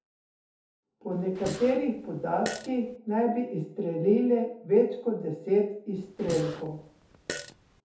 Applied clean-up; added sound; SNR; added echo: none; Fart; 13 dB; reverberation time 0.5 s.